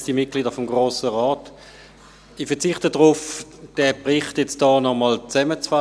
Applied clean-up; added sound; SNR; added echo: none; none; none; none.